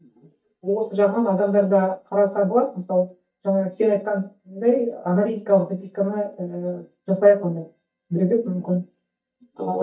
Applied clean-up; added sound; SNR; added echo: neural mask model DeepFilterNet 3.